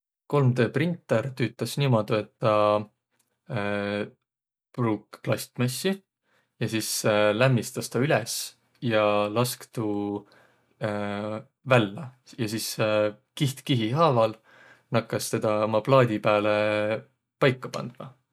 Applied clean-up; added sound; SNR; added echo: none; none; none; none.